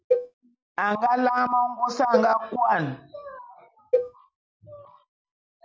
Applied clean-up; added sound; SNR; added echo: none; Cowbell; 5 dB; none.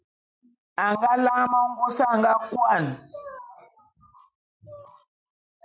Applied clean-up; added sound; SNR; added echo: none; none; none; none.